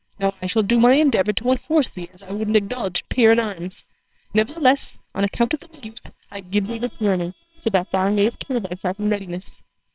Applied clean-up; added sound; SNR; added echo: neural separator model SepFormer WHAMR!.